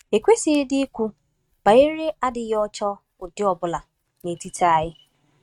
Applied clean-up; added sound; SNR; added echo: neural mask model RNNoise.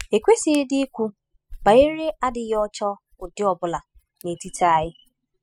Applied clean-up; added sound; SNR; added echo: classical method spectral subtraction.